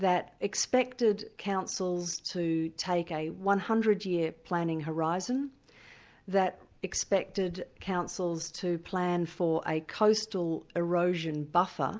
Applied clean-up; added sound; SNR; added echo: none; none; none; none.